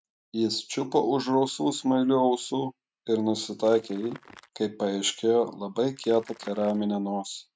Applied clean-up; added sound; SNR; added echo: neural mask model RNNoise.